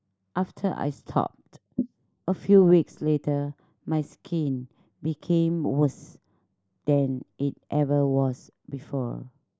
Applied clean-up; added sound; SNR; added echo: neural mask model Resemble Enhance denoiser.